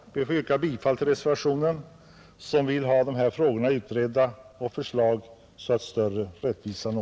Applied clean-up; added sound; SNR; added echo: none; none; none; none.